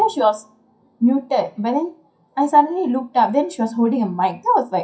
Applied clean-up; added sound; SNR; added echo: classical method WPE with log-MMSE.